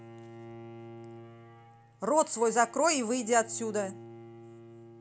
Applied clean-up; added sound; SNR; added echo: none; Bowed string instrument; 17 dB; none.